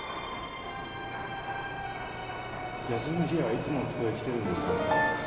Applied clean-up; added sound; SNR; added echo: none; Chatter / Subway, metro, underground; 9 dB; reverberation time 2.6 s.